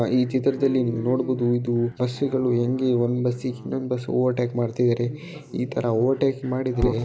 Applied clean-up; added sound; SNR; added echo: none; Dog; 13 dB; none.